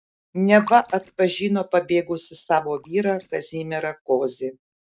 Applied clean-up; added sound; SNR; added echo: neural mask model DeepFilterNet 3.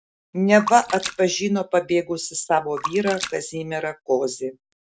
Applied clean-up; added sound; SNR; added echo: none; Splash, splatter; 13 dB; none.